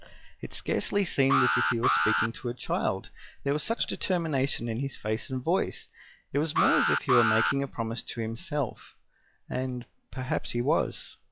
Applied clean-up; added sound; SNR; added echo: classical method log-MMSE.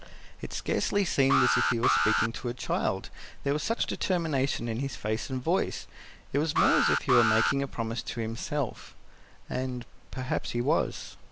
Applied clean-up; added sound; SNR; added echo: none; Alarm; -1 dB; none.